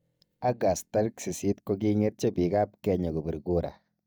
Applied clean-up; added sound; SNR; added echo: neural mask model DeepFilterNet 3.